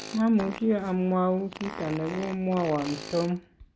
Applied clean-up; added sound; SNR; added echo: none; Fart + Tools; 14 dB; none.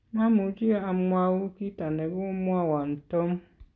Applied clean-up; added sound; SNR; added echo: none; none; none; none.